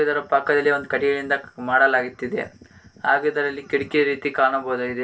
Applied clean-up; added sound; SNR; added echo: none; none; none; reverberation time 0.2 s.